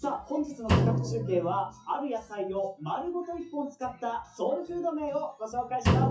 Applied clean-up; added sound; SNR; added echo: classical method WPE with log-MMSE.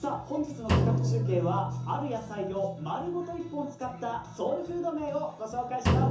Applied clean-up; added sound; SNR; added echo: none; Drum; -1 dB; reverberation time 0.7 s.